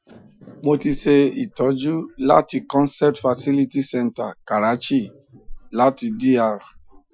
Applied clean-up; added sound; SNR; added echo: classical method Wiener filter.